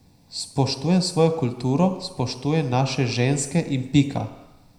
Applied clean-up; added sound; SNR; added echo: none; none; none; reverberation time 0.7 s.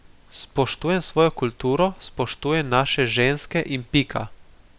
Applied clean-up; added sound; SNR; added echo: none; none; none; none.